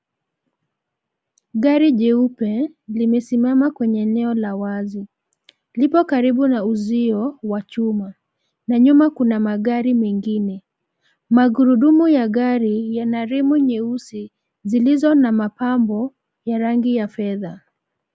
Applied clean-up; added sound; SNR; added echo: none; none; none; none.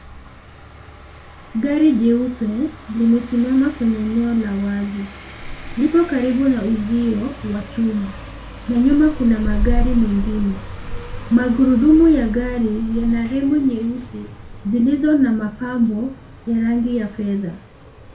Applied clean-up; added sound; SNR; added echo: none; Car passing by; 9 dB; reverberation time 0.3 s.